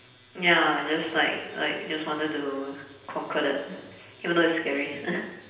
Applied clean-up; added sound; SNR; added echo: none; none; none; reverberation time 0.9 s.